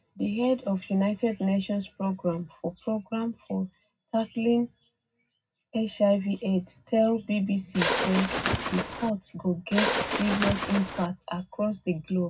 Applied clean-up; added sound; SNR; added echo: none; Bird; 1 dB; reverberation time 0.3 s.